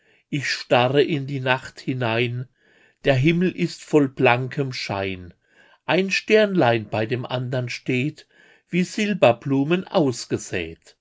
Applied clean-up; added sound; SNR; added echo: none; none; none; none.